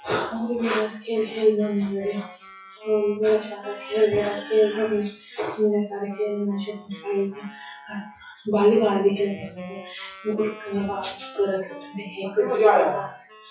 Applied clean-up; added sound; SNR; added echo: classical method WPE with log-MMSE.